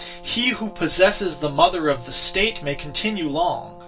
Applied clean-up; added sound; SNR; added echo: none; Brass instrument; 19 dB; reverberation time 0.2 s.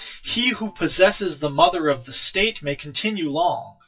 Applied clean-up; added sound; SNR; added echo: classical method WPE with log-MMSE.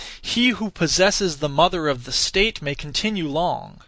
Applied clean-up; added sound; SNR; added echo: none; none; none; none.